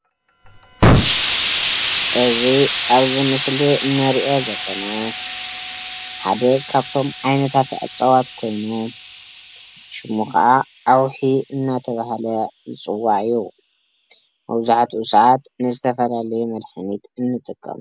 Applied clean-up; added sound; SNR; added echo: none; Explosion; 5 dB; none.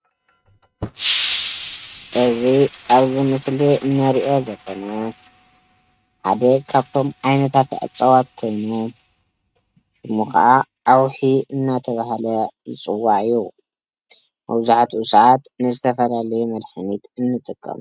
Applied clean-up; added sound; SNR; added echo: neural mask model RNNoise.